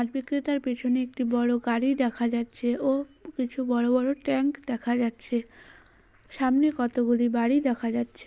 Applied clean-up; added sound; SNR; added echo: none; none; none; none.